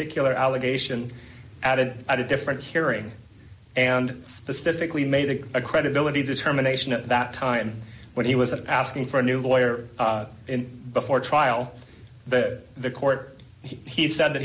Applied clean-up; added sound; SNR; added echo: none; none; none; none.